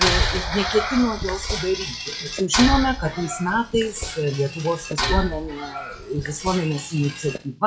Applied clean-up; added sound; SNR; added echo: classical method log-MMSE.